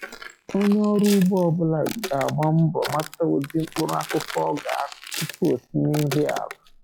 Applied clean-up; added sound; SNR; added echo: classical method log-MMSE.